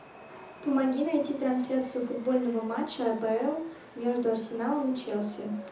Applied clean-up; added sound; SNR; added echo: none; Chatter / Subway, metro, underground; 18 dB; reverberation time 0.5 s.